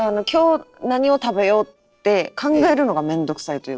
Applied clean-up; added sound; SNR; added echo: neural separator model SepFormer DNS4.